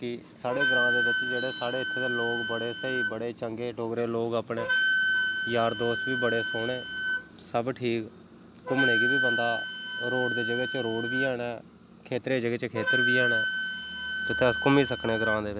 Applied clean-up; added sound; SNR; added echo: none; Wind instrument, woodwind instrument; 0 dB; none.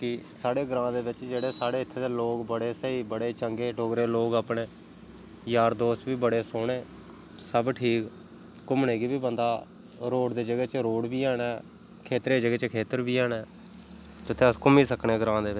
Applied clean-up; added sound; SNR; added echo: none; none; none; none.